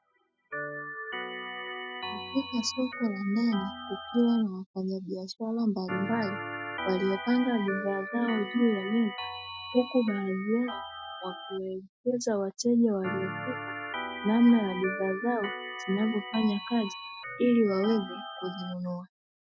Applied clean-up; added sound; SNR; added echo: classical method Wiener filter.